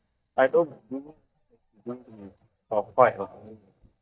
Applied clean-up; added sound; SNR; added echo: neural mask model DeepFilterNet 3.